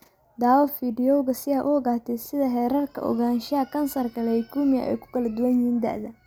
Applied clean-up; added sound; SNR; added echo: none; none; none; none.